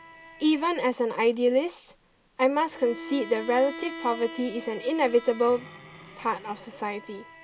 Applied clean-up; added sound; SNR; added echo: none; Bowed string instrument; 16 dB; none.